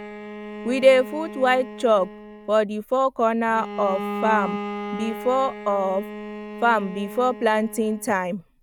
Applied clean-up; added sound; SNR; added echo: none; Bowed string instrument; 11 dB; none.